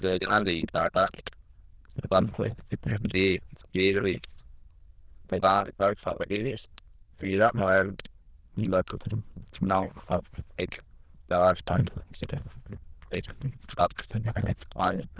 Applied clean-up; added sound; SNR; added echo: neural diffusion model UNIVERSE++.